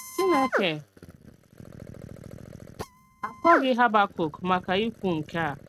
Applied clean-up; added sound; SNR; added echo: neural mask model RNNoise.